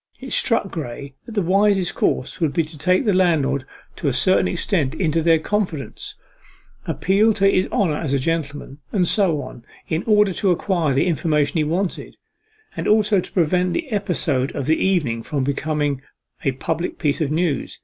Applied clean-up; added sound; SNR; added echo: none; none; none; none.